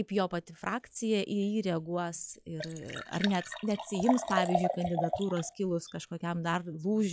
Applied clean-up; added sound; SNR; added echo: classical method log-MMSE.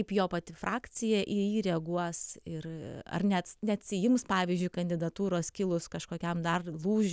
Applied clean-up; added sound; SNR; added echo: none; none; none; none.